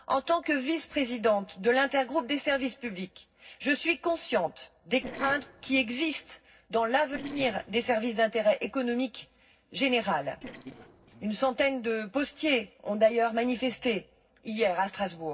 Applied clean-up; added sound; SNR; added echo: neural separator model SepFormer DNS4.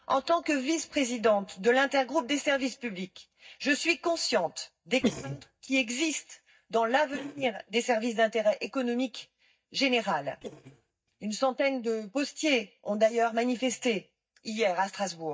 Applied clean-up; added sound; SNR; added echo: neural mask model DeepFilterNet 3.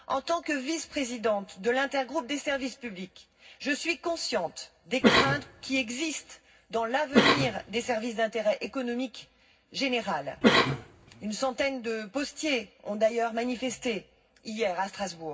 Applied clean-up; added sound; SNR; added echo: none; Cough; -3 dB; reverberation time 0.4 s.